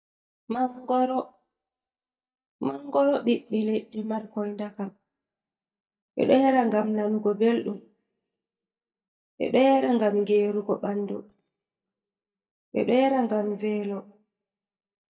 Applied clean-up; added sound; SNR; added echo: neural mask model DeepFilterNet 3.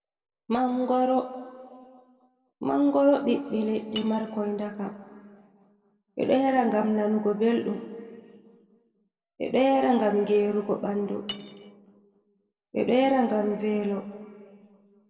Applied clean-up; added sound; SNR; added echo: none; Cutlery, silverware; 20 dB; reverberation time 1.8 s.